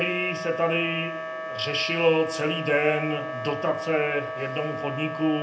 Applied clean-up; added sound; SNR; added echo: none; Wind instrument, woodwind instrument; 7 dB; reverberation time 0.3 s.